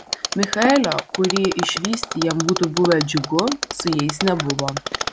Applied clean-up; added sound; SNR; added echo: none; Mechanisms; 5 dB; none.